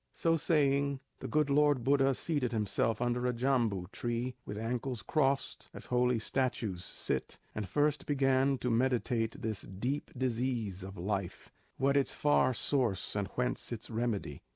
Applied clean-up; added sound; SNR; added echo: none; none; none; none.